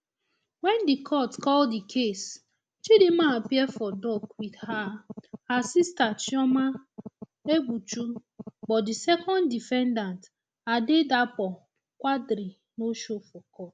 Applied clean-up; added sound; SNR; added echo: none; none; none; none.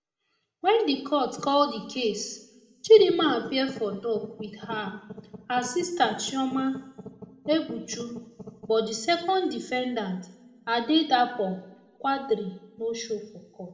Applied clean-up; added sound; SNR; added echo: none; none; none; reverberation time 0.6 s.